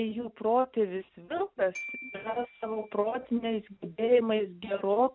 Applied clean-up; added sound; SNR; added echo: none; Glockenspiel; 18 dB; none.